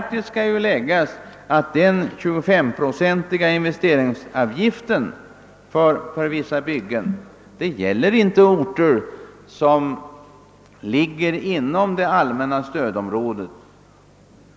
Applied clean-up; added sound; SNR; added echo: none; none; none; none.